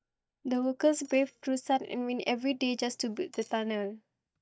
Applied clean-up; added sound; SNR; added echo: neural mask model DeepFilterNet 3.